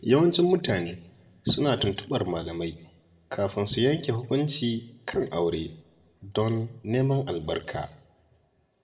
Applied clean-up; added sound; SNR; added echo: none; none; none; reverberation time 0.7 s.